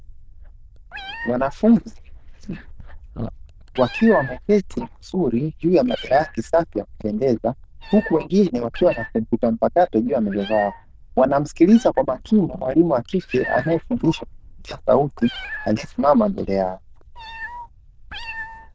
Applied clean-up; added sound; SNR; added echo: neural diffusion model UNIVERSE++.